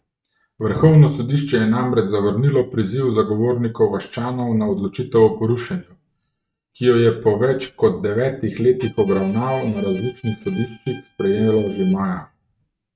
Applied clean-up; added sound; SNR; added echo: neural mask model RNNoise.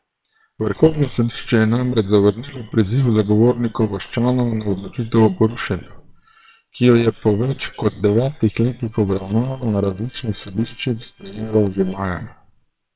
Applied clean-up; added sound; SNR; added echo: neural separator model SepFormer WHAM!.